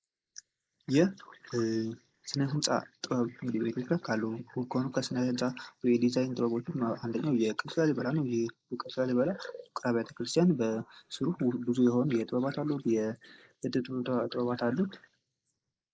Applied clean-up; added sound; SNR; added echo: neural mask model Resemble Enhance denoiser.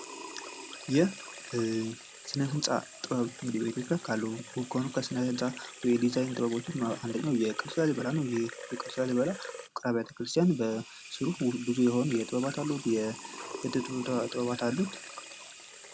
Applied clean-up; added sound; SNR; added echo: none; Sink (filling or washing) / Water tap, faucet; 14 dB; none.